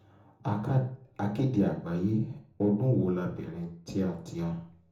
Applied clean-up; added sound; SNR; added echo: none; none; none; reverberation time 1.0 s.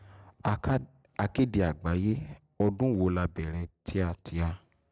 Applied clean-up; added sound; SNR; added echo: none; none; none; none.